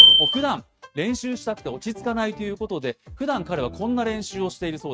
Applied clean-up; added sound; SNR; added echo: neural mask model RNNoise.